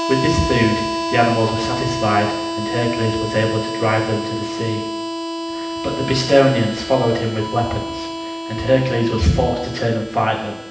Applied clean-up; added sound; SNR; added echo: none; Harmonica; 6 dB; reverberation time 0.8 s.